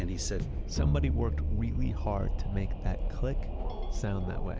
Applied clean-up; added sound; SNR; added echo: none; Wind + Bowed string instrument; -4 dB; none.